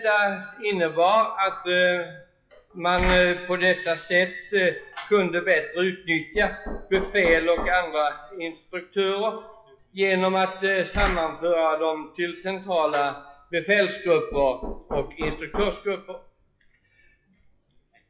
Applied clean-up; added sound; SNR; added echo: classical method WPE with log-MMSE.